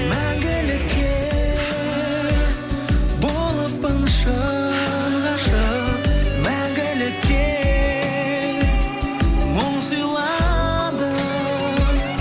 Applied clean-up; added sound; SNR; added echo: none; none; none; none.